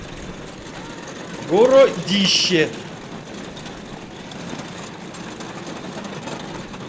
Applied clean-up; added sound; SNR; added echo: none; Crowd; 10 dB; none.